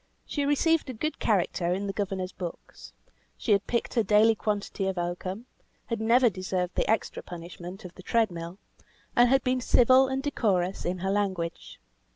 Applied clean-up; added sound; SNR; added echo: none; none; none; none.